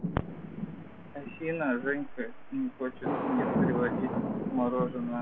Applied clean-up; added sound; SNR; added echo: none; Thunder; 1 dB; none.